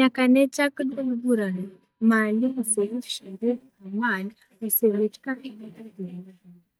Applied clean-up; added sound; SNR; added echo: neural mask model DeepFilterNet 3.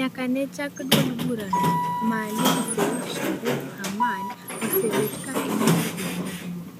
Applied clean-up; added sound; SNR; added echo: none; Sliding door; -3 dB; none.